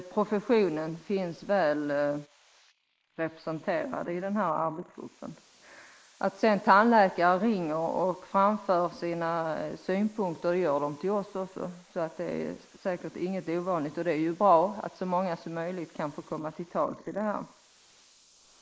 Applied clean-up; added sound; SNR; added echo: neural mask model Resemble Enhance denoiser.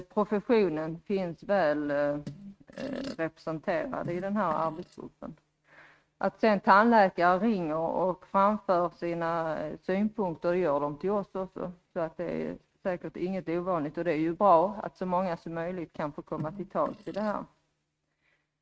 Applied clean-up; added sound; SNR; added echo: neural mask model RNNoise.